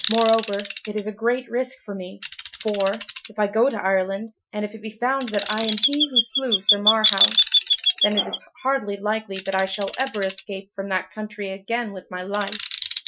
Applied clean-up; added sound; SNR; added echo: classical method Wiener filter.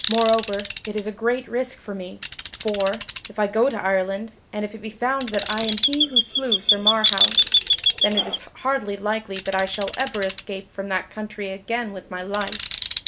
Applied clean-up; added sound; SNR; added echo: none; Chirp, tweet + Tools; 1 dB; none.